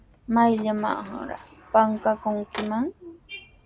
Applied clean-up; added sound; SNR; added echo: none; Sliding door; 17 dB; none.